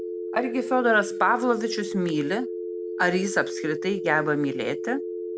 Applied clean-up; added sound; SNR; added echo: none; Telephone; 6 dB; none.